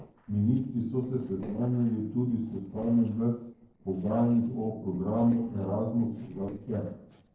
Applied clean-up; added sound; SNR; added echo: neural separator model SepFormer DNS4.